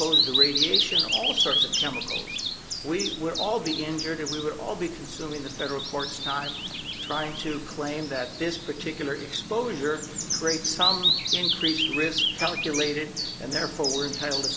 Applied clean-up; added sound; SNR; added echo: none; Bird vocalization, bird call, bird song; -2 dB; none.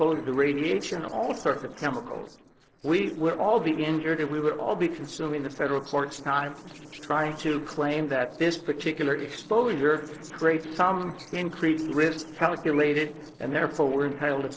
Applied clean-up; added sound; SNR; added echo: neural separator model SepFormer DNS4.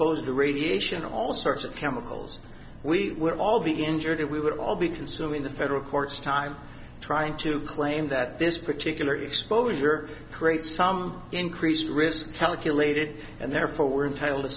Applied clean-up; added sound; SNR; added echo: none; none; none; none.